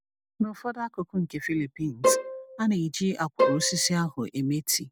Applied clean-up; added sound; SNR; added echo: none; Bowed string instrument; -1 dB; none.